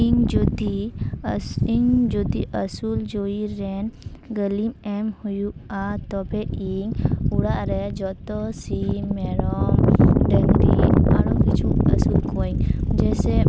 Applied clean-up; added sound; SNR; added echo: none; none; none; none.